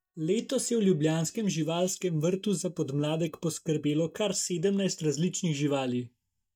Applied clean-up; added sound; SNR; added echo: neural mask model DeepFilterNet 3.